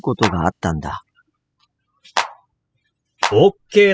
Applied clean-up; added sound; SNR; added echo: classical method spectral subtraction.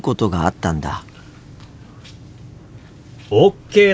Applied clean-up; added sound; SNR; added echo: none; none; none; none.